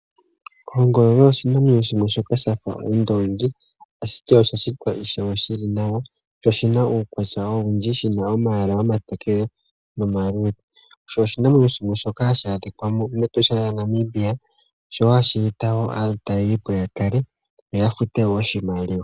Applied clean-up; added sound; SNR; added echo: none; none; none; none.